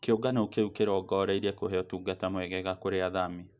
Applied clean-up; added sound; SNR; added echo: none; none; none; none.